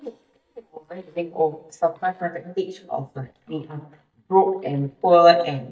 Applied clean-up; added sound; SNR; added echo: neural mask model DeepFilterNet 3.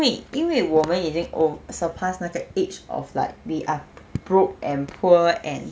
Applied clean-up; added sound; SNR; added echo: none; none; none; none.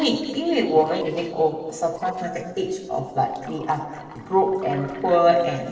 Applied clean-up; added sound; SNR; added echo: neural separator model SepFormer DNS4.